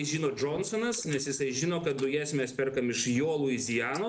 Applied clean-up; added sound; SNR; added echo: neural mask model Resemble Enhance denoiser.